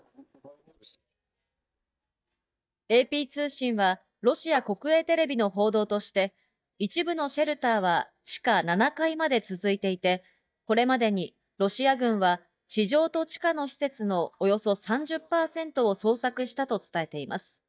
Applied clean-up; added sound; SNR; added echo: neural mask model DeepFilterNet 3.